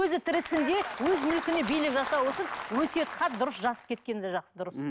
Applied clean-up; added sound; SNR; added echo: none; none; none; none.